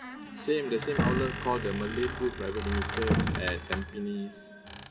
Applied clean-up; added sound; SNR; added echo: none; Slam + Squeak; 0 dB; none.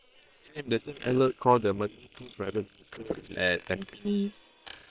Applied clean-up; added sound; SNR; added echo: neural separator model SepFormer WHAM!.